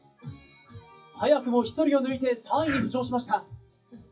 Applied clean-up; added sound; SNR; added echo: classical method WPE with log-MMSE.